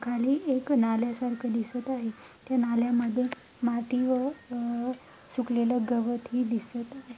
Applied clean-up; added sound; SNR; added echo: none; none; none; none.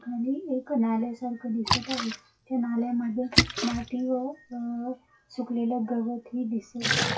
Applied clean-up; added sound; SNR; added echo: classical method WPE with log-MMSE.